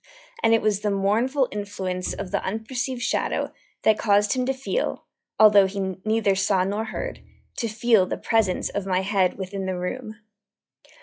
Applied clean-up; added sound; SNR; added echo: classical method log-MMSE.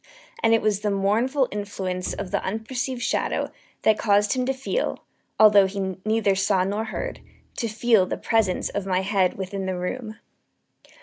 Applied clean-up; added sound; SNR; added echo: none; Bowed string instrument; 19 dB; none.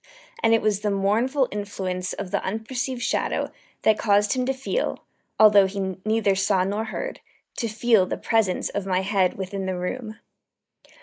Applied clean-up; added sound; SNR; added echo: neural mask model Resemble Enhance denoiser.